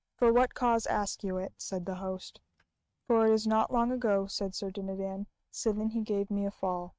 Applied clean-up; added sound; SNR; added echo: neural mask model RNNoise.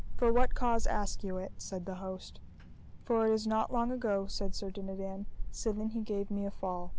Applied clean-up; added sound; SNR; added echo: none; Wind; -1 dB; none.